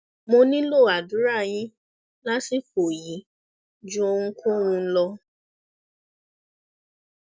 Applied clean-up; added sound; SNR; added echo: none; none; none; none.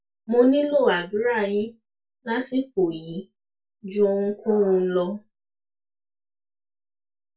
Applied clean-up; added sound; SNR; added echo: none; none; none; reverberation time 0.2 s.